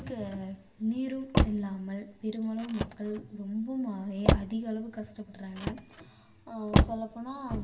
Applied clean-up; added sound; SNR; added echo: none; Motor vehicle (road); -3 dB; reverberation time 0.9 s.